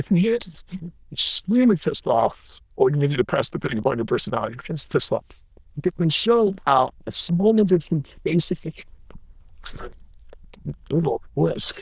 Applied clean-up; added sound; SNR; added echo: neural diffusion model UNIVERSE++.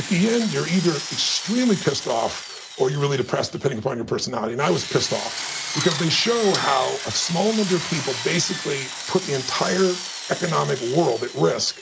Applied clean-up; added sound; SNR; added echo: none; Drill; 9 dB; none.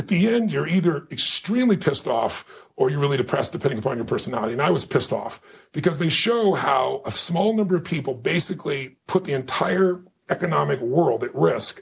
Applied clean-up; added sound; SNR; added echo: none; none; none; none.